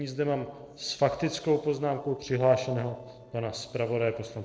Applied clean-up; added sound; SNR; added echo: neural separator model SepFormer DNS4.